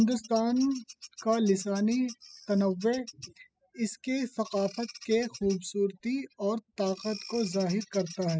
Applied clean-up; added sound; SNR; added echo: classical method spectral subtraction.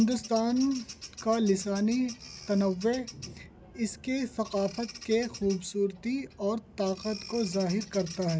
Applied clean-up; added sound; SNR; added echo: none; Bird vocalization, bird call, bird song; 17 dB; none.